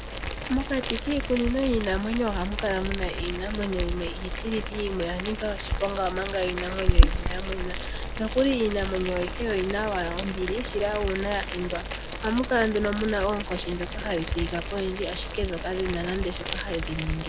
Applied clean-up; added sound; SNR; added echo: none; Boiling; 0 dB; none.